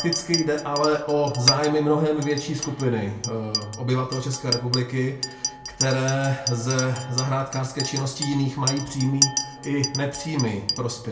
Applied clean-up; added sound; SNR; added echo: none; Chink, clink; 6 dB; reverberation time 0.3 s.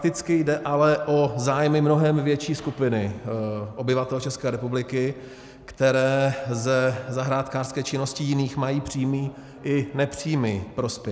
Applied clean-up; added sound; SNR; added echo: none; none; none; none.